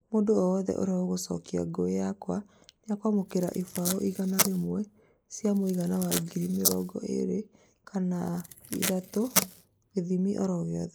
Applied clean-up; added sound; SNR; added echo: neural mask model Resemble Enhance denoiser.